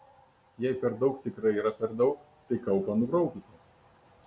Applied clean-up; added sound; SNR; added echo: none; none; none; none.